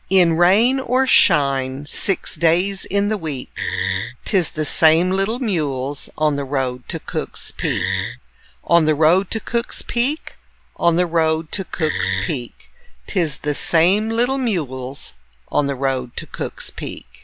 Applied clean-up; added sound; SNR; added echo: none; Wood; 4 dB; none.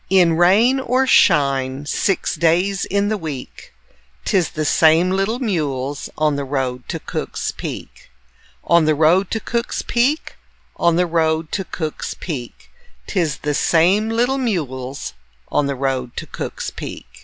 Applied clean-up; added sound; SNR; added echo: none; none; none; none.